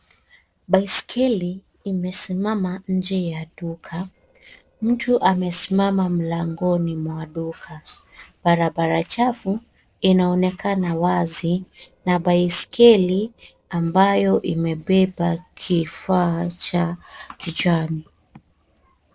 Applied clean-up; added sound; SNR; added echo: neural separator model SepFormer DNS4.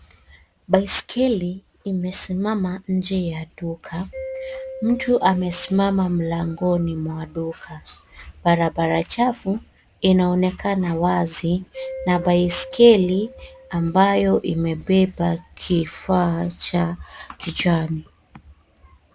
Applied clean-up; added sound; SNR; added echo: none; Mallet percussion; 19 dB; none.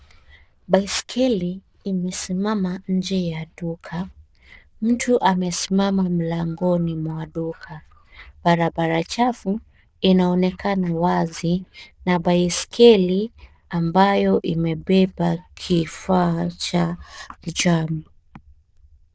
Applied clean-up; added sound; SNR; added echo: neural diffusion model UNIVERSE++.